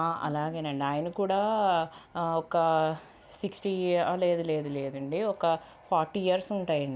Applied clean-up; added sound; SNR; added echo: none; none; none; none.